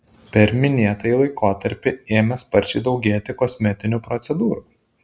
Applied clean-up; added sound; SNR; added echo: none; none; none; none.